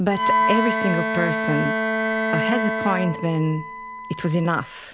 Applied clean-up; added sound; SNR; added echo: none; Bowed string instrument + Wind instrument, woodwind instrument; 0 dB; none.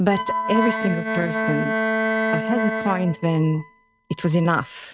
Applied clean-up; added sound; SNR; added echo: neural mask model RNNoise.